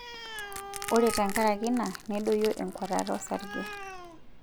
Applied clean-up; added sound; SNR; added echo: none; Animal + Crushing; 9 dB; none.